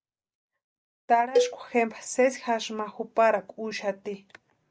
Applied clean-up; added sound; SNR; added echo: none; Cowbell; 3 dB; none.